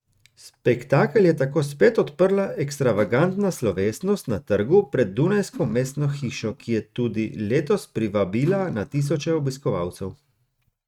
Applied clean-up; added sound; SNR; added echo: neural mask model RNNoise.